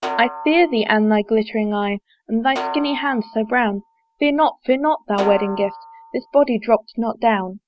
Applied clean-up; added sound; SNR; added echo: none; Snare drum; 13 dB; none.